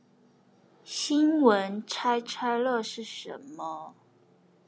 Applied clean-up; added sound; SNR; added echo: none; none; none; none.